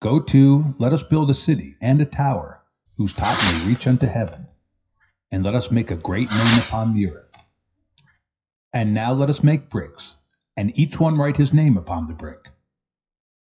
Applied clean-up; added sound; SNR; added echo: classical method WPE with log-MMSE.